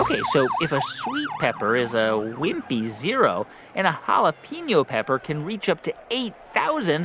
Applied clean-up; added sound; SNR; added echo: none; Motor vehicle (road) / Siren; 11 dB; none.